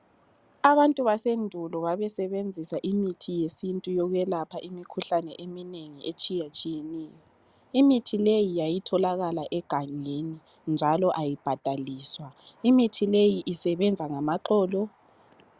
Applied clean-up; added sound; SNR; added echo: none; none; none; none.